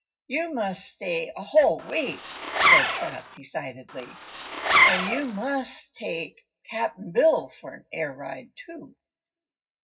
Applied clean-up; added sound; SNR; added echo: none; Zipper (clothing); -5 dB; reverberation time 0.4 s.